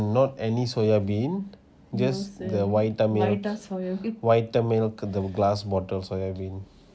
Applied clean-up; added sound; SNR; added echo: none; none; none; none.